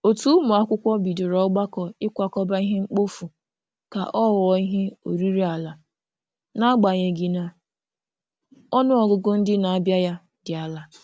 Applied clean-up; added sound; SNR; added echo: none; none; none; none.